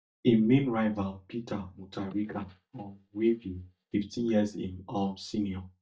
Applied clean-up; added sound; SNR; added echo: neural mask model DeepFilterNet 3.